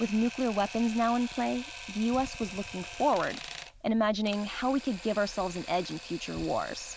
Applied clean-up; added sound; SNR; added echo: none; Camera; 13 dB; none.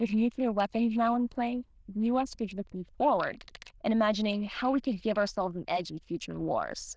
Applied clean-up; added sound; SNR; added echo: neural diffusion model UNIVERSE++.